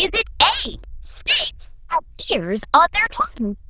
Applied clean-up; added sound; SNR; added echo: neural diffusion model UNIVERSE++.